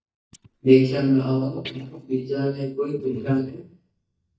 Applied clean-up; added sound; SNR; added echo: neural mask model DeepFilterNet 3.